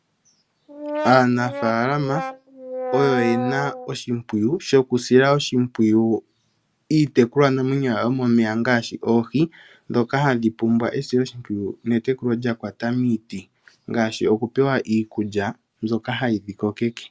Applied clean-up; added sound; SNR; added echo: none; Brass instrument; 9 dB; none.